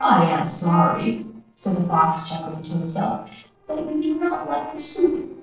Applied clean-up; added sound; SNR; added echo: neural separator model SepFormer DNS4.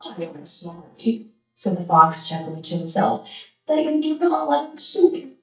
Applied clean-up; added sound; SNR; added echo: neural mask model DeepFilterNet 3.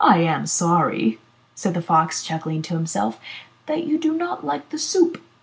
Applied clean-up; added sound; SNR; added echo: none; none; none; none.